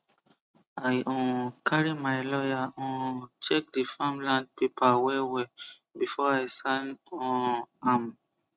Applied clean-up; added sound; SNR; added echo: none; none; none; none.